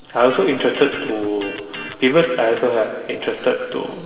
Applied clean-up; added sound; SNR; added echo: none; Electric guitar; 15 dB; reverberation time 2.8 s.